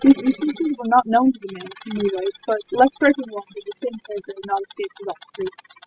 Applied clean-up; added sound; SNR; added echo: classical method spectral subtraction.